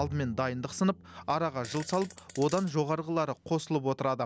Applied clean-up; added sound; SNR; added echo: none; Bowed string instrument + Fart; 18 dB; none.